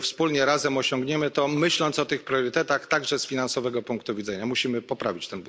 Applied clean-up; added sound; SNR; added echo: none; none; none; none.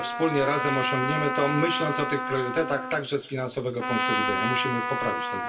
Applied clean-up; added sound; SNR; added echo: none; Trumpet; 1 dB; reverberation time 0.2 s.